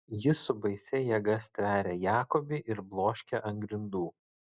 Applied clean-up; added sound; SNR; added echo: none; none; none; none.